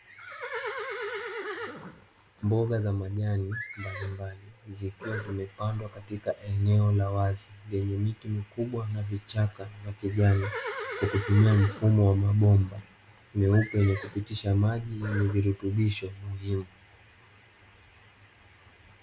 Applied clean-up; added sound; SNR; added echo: none; Livestock, farm animals, working animals; 14 dB; none.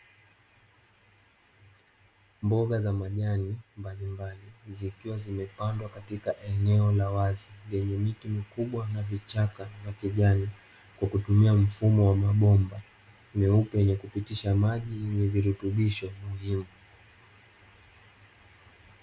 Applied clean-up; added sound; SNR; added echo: none; none; none; none.